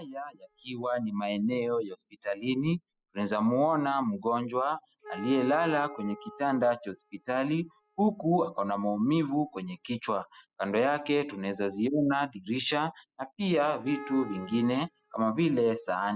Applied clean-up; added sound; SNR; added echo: classical method spectral subtraction.